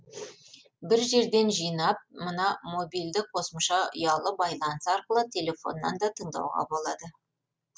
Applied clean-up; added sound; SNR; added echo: none; none; none; none.